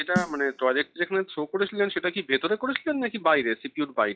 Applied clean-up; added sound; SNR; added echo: classical method log-MMSE.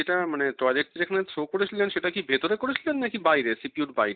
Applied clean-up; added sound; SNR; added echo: neural mask model Resemble Enhance denoiser.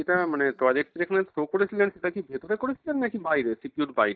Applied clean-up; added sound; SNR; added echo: neural mask model DeepFilterNet 3.